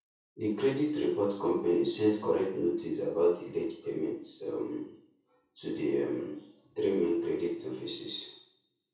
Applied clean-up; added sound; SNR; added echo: none; none; none; reverberation time 0.6 s.